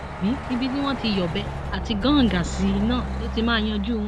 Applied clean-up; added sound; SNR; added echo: none; Truck; 5 dB; none.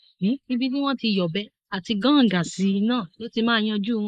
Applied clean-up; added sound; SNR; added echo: neural mask model Resemble Enhance denoiser.